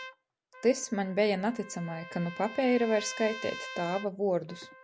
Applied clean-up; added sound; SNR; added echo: none; Trumpet; 14 dB; none.